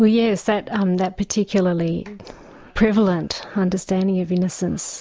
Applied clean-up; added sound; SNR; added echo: none; none; none; none.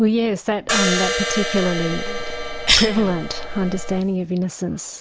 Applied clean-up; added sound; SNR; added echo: none; Cough + Crash cymbal; 1 dB; none.